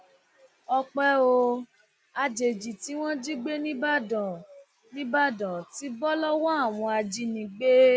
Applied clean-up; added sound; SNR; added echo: none; none; none; none.